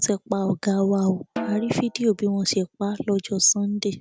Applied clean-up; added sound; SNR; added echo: none; Snare drum; 13 dB; none.